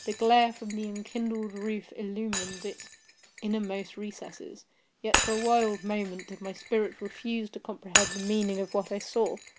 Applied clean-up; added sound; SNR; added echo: none; Shatter; 5 dB; none.